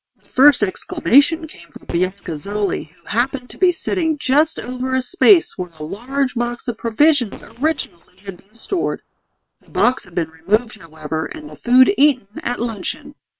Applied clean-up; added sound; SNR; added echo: neural separator model SepFormer WHAM!.